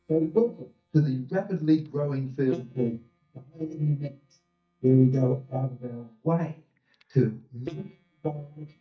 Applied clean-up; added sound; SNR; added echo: neural mask model DeepFilterNet 3.